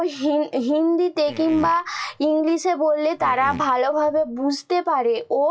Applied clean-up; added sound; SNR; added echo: classical method log-MMSE.